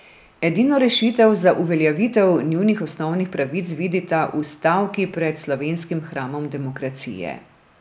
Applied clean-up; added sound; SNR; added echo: none; none; none; none.